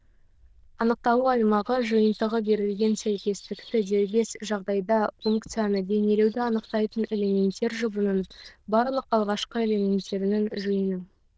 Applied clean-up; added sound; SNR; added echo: neural diffusion model UNIVERSE++.